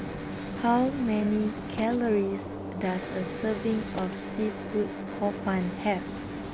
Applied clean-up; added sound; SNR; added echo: none; Gunshot, gunfire + Electric guitar; 6 dB; none.